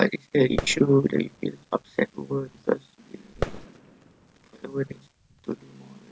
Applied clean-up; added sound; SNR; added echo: none; Fireworks; 11 dB; none.